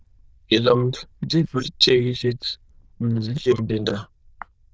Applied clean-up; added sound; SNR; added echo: neural diffusion model UNIVERSE++.